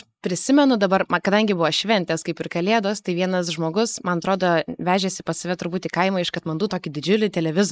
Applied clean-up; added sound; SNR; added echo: neural mask model Resemble Enhance denoiser.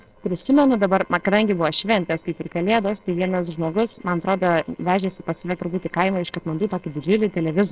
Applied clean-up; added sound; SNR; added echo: neural separator model SepFormer DNS4.